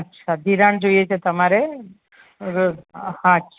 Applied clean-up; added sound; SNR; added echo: none; none; none; none.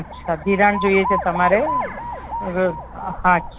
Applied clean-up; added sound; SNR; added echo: none; Alarm; 6 dB; none.